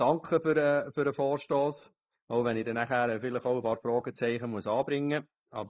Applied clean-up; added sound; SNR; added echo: neural mask model Resemble Enhance denoiser.